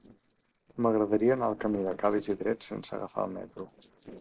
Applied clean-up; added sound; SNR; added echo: neural separator model SepFormer DNS4.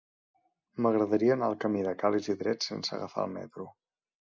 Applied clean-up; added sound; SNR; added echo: none; none; none; none.